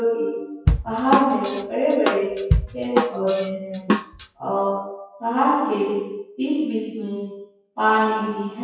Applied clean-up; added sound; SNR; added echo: classical method WPE with log-MMSE.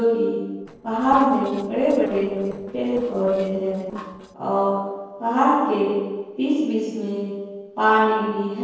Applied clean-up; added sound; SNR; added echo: neural separator model SepFormer DNS4.